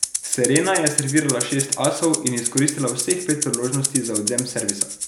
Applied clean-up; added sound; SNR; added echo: none; Rattle (instrument); 3 dB; none.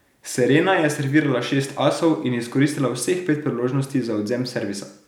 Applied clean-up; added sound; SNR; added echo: none; none; none; none.